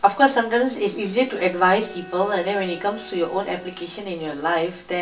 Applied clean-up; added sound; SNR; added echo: none; Bowed string instrument; 19 dB; reverberation time 0.3 s.